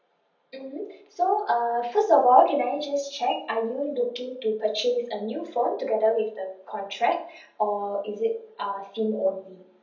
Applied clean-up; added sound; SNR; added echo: none; none; none; reverberation time 0.7 s.